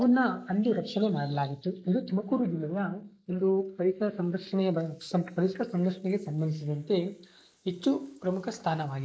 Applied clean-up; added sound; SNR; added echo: neural mask model Resemble Enhance denoiser.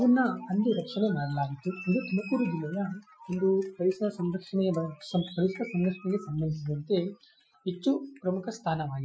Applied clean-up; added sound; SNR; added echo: classical method Wiener filter.